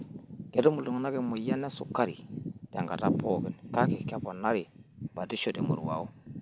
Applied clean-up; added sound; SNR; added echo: none; none; none; none.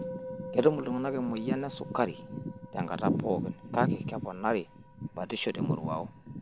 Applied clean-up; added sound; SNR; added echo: none; Musical instrument; 15 dB; none.